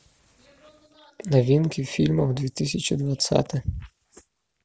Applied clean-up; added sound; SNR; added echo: none; none; none; none.